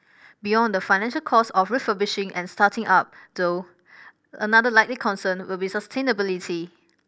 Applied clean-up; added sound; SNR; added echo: none; none; none; none.